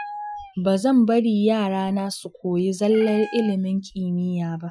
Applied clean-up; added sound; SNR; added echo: classical method Wiener filter.